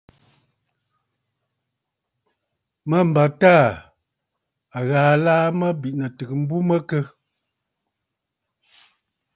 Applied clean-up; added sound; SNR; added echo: none; none; none; none.